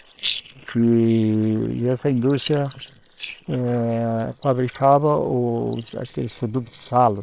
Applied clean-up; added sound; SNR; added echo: neural separator model SepFormer WHAM!.